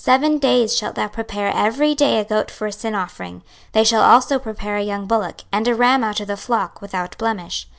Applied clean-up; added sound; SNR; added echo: none; none; none; none.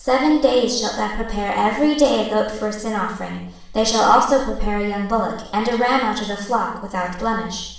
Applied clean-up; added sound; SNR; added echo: none; none; none; reverberation time 0.6 s.